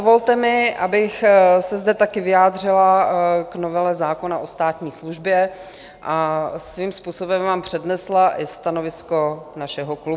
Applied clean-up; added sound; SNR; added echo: none; none; none; none.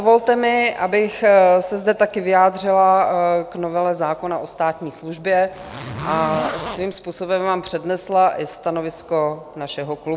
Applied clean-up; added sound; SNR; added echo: none; Zipper (clothing); 10 dB; none.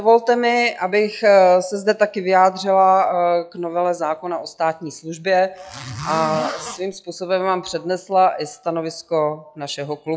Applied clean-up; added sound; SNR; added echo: classical method log-MMSE.